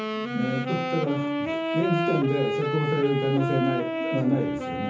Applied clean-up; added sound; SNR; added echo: none; Wind instrument, woodwind instrument; 1 dB; reverberation time 0.6 s.